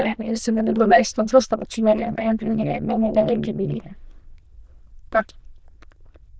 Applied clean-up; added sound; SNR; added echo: neural diffusion model UNIVERSE++.